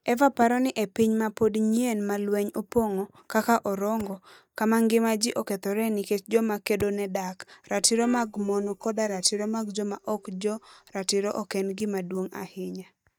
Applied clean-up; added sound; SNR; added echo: neural mask model DeepFilterNet 3.